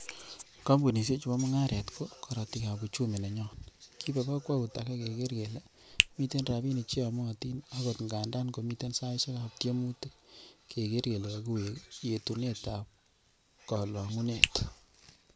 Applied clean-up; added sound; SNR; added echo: none; Finger snapping; -1 dB; none.